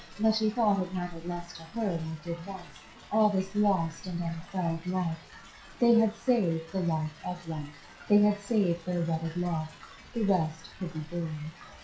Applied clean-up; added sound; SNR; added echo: classical method WPE with log-MMSE.